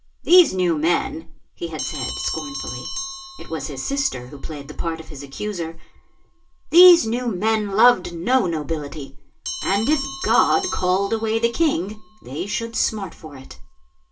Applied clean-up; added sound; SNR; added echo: none; Bell; 14 dB; reverberation time 0.2 s.